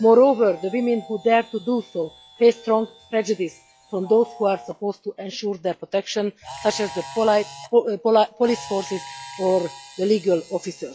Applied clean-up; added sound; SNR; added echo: classical method log-MMSE.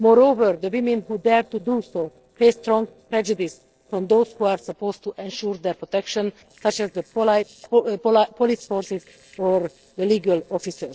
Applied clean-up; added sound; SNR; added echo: neural separator model SepFormer DNS4.